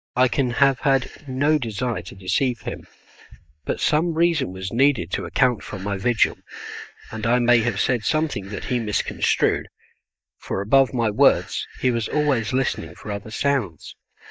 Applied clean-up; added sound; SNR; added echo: neural mask model DeepFilterNet 3.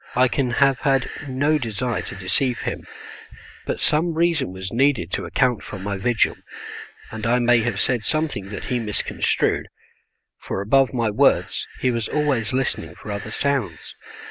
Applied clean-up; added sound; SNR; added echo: none; Breathing; 17 dB; none.